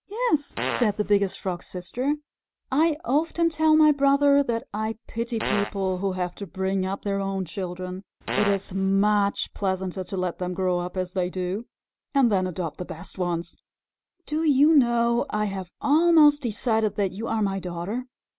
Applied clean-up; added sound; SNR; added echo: none; Fart; 7 dB; none.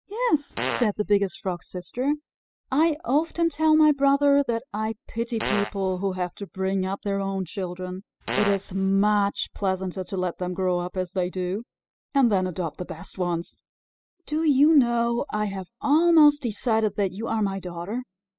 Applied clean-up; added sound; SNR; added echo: classical method spectral subtraction.